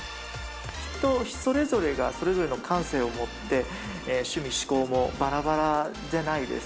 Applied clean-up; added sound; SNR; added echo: none; none; none; none.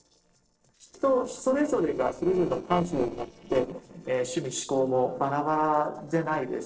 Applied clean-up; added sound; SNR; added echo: neural separator model SepFormer DNS4.